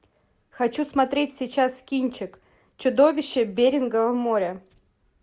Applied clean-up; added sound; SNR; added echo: none; none; none; none.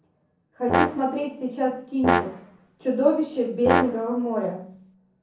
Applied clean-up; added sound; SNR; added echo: none; Brass instrument; 2 dB; reverberation time 0.5 s.